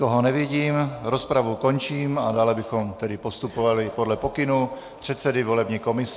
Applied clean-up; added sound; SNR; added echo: none; none; none; none.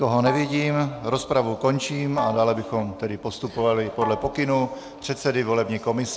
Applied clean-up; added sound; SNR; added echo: none; Bowed string instrument; 12 dB; none.